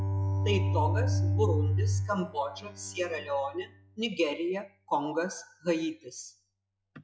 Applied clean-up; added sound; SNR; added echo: classical method log-MMSE.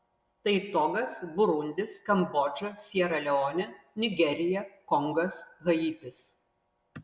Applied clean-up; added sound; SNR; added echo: none; none; none; none.